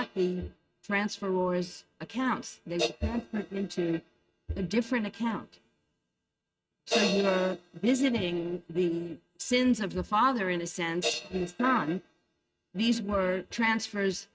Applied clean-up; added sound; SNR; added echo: neural mask model RNNoise.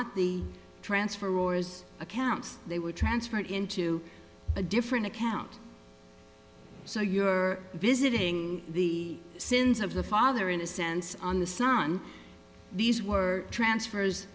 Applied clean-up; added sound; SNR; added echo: none; none; none; none.